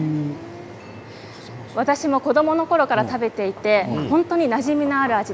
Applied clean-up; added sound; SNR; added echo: none; Knock / Wood; 19 dB; none.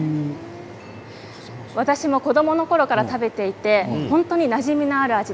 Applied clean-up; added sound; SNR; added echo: none; none; none; none.